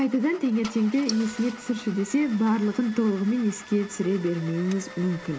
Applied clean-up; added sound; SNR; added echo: none; Engine starting / Car + Engine starting / Car; 17 dB; none.